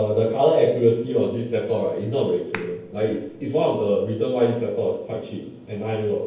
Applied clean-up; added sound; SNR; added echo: none; Clapping; 18 dB; reverberation time 0.9 s.